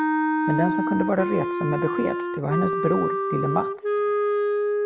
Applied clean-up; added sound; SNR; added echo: none; Wind instrument, woodwind instrument; -2 dB; none.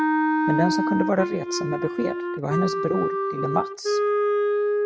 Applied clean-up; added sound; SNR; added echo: neural mask model RNNoise.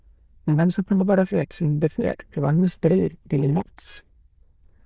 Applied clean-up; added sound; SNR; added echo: neural diffusion model UNIVERSE++.